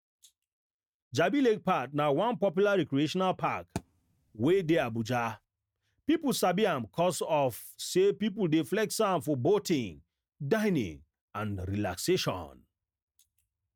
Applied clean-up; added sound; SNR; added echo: neural mask model RNNoise.